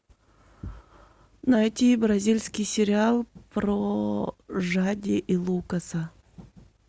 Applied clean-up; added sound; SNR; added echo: none; none; none; none.